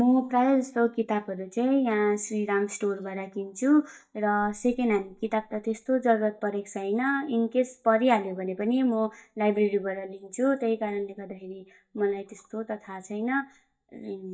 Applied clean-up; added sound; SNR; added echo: neural mask model DeepFilterNet 3.